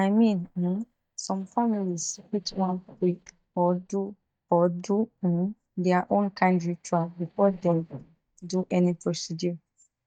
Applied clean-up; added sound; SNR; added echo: neural mask model DeepFilterNet 3.